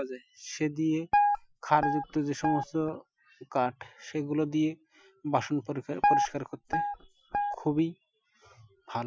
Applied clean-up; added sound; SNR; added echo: classical method Wiener filter.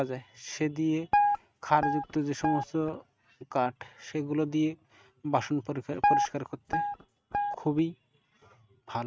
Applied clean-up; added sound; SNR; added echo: neural mask model RNNoise.